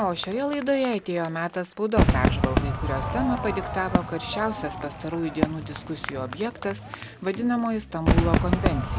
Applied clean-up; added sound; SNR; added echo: none; Crowd / Fireworks; -1 dB; none.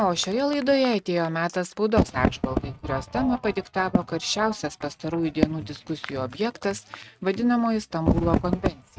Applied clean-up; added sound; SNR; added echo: neural mask model RNNoise.